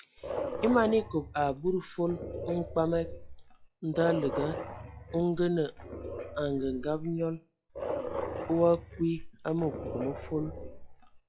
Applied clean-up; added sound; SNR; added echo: classical method log-MMSE.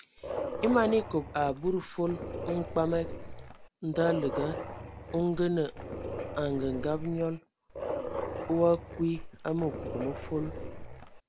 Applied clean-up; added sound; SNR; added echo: none; Dog; 7 dB; none.